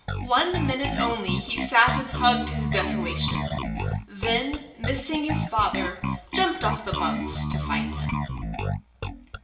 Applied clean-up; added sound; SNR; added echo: none; Bass guitar; 2 dB; reverberation time 0.8 s.